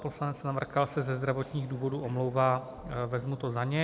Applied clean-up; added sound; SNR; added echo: none; none; none; none.